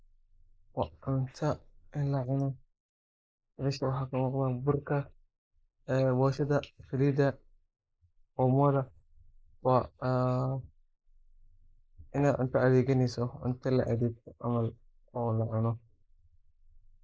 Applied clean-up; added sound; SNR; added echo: neural mask model Resemble Enhance denoiser.